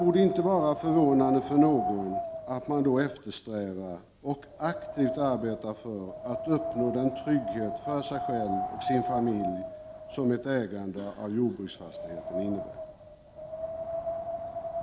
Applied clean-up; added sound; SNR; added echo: none; Wind; 6 dB; none.